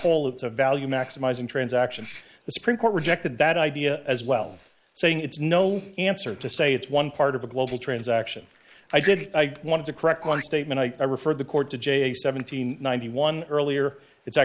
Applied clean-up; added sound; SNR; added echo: neural mask model Resemble Enhance denoiser.